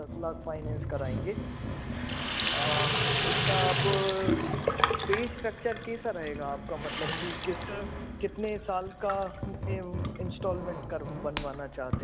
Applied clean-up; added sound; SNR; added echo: none; Sink (filling or washing) / Water tap, faucet; -3 dB; none.